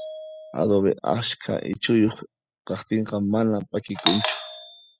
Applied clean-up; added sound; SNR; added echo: classical method spectral subtraction.